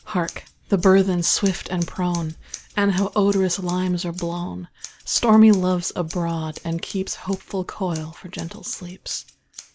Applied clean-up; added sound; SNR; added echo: none; Scissors; 20 dB; none.